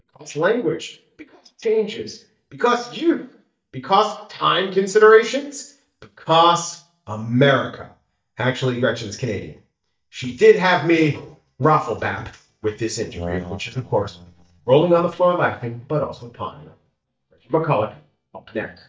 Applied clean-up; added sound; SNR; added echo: neural mask model DeepFilterNet 3.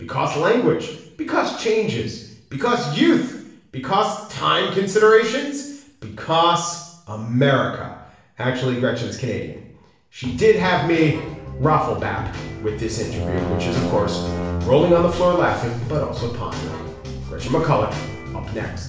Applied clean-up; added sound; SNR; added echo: none; Brass instrument; 7 dB; reverberation time 0.7 s.